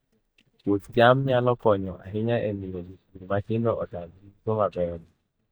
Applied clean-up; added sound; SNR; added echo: neural mask model DeepFilterNet 3.